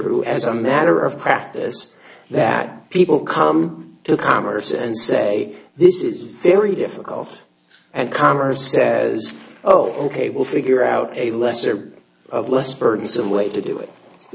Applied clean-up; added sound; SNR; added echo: none; none; none; none.